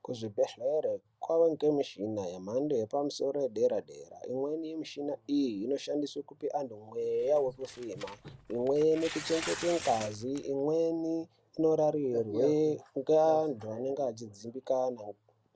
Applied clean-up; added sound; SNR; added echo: none; Tearing; 13 dB; none.